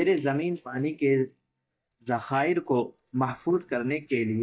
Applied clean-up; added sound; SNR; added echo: neural mask model DeepFilterNet 3.